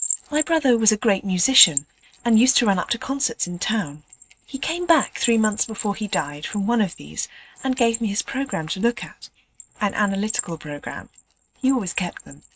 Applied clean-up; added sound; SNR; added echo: neural mask model RNNoise.